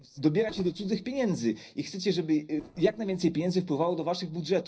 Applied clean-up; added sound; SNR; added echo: neural separator model SepFormer DNS4.